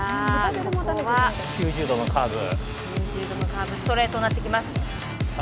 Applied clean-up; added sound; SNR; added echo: none; none; none; none.